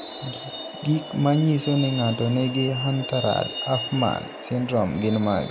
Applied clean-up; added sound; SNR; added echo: none; Truck; 10 dB; none.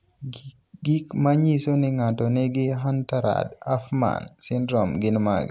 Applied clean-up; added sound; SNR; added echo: none; none; none; none.